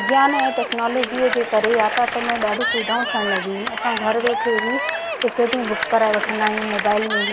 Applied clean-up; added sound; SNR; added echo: none; Cheering / Clapping; 4 dB; none.